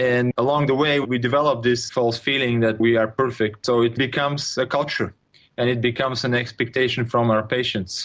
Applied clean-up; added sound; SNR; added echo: none; none; none; none.